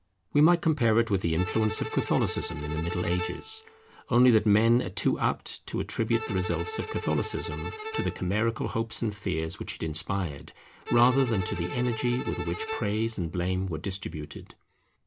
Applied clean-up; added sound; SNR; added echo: none; Bowed string instrument; 11 dB; none.